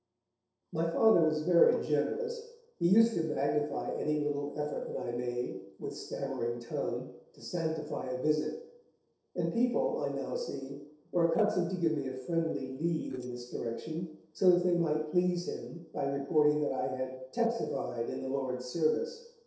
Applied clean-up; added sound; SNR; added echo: neural separator model SepFormer DNS4.